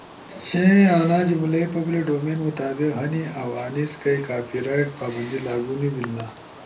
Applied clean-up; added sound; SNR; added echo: none; Wild animals; 18 dB; reverberation time 0.3 s.